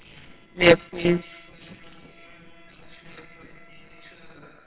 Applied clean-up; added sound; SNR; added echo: neural separator model SepFormer WHAMR!.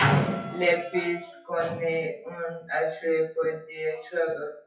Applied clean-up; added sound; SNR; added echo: classical method WPE with log-MMSE.